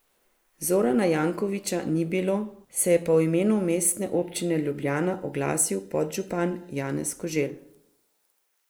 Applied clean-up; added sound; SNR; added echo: neural mask model Resemble Enhance denoiser.